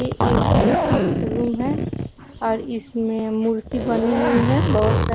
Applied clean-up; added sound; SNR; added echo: none; Zipper (clothing); -2 dB; none.